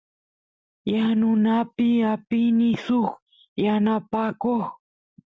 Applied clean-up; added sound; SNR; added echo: none; none; none; none.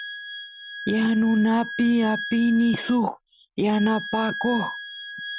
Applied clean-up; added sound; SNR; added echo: none; Wind instrument, woodwind instrument; 11 dB; none.